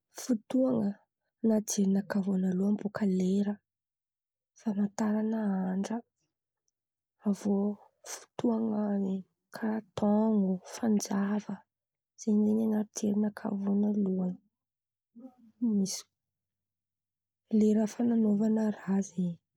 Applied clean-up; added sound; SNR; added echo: none; none; none; none.